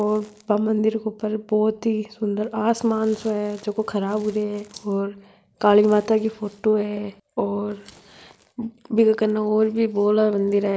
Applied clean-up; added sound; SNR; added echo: none; none; none; none.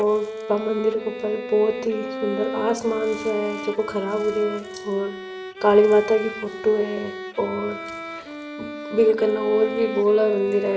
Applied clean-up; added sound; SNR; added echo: none; Bowed string instrument; 10 dB; reverberation time 0.6 s.